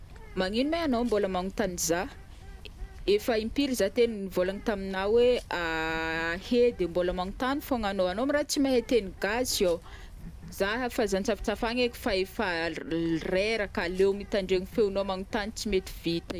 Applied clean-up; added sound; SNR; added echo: none; Bird; 15 dB; none.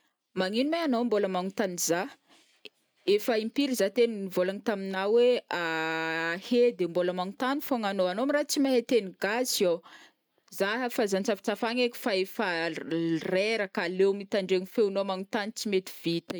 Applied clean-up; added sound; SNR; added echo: none; none; none; none.